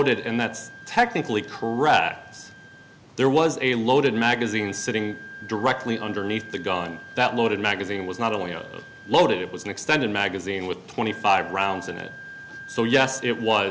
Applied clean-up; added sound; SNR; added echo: none; Wind instrument, woodwind instrument; 18 dB; none.